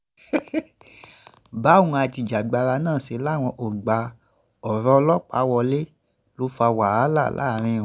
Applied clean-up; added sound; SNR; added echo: none; none; none; none.